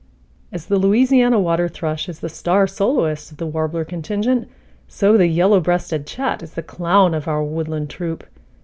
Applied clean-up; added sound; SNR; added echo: none; none; none; none.